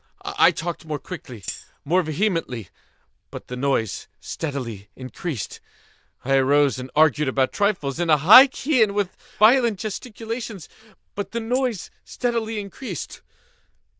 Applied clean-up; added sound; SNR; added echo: neural diffusion model UNIVERSE++.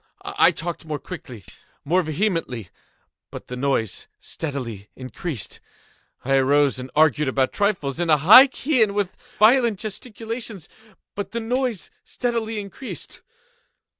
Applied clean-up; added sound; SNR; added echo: none; Tambourine; 13 dB; none.